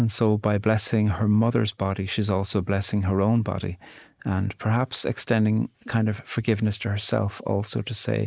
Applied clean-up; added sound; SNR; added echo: neural mask model Resemble Enhance denoiser.